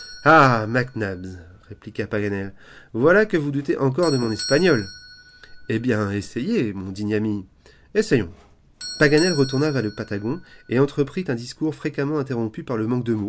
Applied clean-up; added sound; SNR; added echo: none; Doorbell; 18 dB; none.